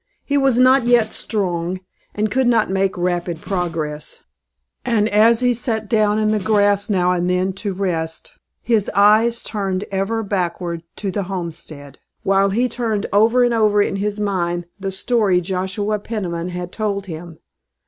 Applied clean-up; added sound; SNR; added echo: none; Snare drum; 19 dB; none.